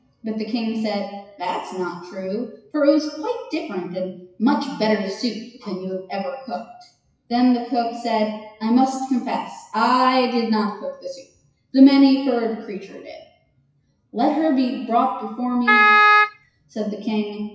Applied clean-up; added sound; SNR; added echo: classical method WPE with log-MMSE.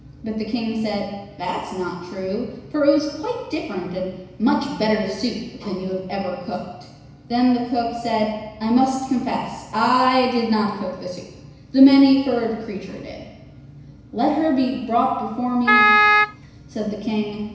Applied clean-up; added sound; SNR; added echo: none; Wind instrument, woodwind instrument; -5 dB; reverberation time 1.0 s.